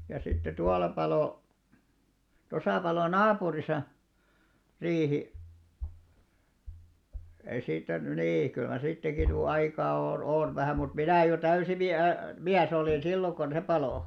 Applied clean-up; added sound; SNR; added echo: none; none; none; none.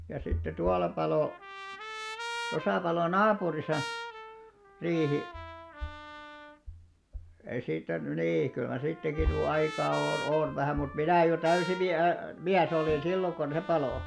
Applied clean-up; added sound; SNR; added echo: none; Trumpet; 13 dB; none.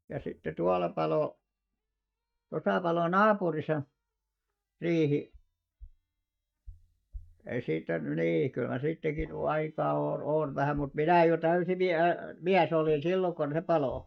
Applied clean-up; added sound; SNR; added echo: neural mask model DeepFilterNet 3.